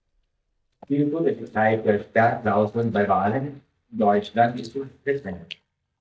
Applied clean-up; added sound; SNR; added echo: neural mask model DeepFilterNet 3.